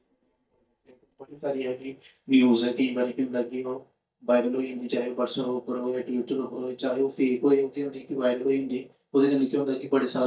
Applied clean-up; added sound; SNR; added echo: neural mask model DeepFilterNet 3.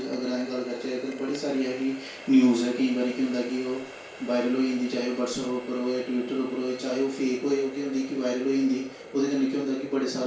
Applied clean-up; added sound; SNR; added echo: none; Water tap, faucet; 17 dB; reverberation time 0.4 s.